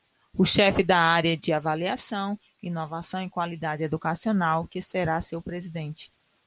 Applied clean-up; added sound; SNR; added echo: none; none; none; none.